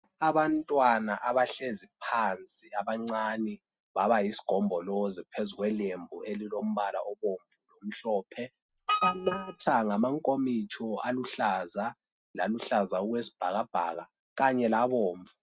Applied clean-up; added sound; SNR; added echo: neural mask model RNNoise.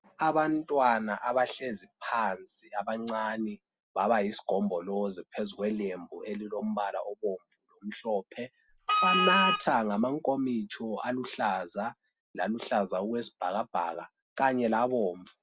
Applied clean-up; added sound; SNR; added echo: none; Wind instrument, woodwind instrument; -3 dB; none.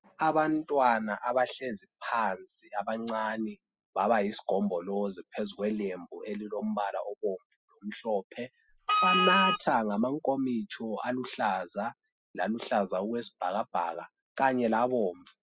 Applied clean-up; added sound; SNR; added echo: classical method spectral subtraction.